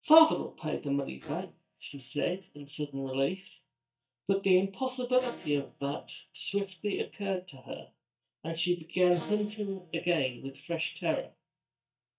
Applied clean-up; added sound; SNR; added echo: neural mask model DeepFilterNet 3.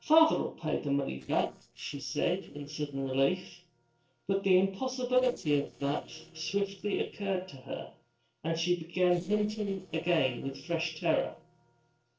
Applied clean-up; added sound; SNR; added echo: neural separator model SepFormer DNS4.